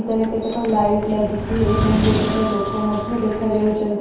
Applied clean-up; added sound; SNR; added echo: none; Sliding door; 5 dB; reverberation time 0.8 s.